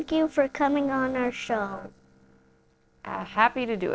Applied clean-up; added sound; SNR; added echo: neural separator model SepFormer DNS4.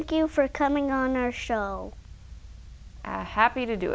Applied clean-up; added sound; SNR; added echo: none; none; none; none.